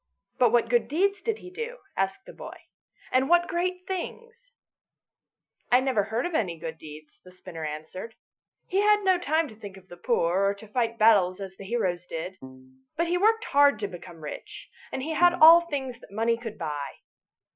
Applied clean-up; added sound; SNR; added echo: classical method Wiener filter.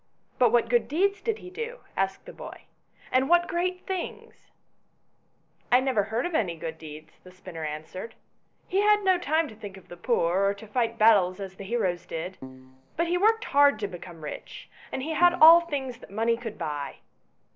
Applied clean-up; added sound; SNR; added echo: neural separator model SepFormer DNS4.